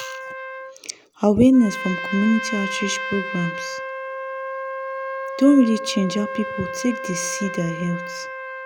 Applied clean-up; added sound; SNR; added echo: none; Trumpet; 8 dB; none.